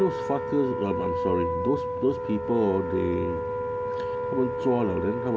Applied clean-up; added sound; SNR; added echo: none; Wind instrument, woodwind instrument; 3 dB; none.